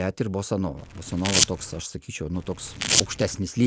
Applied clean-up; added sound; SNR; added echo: none; Domestic sounds, home sounds; -1 dB; none.